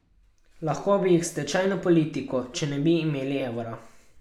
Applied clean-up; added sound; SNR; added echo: none; none; none; none.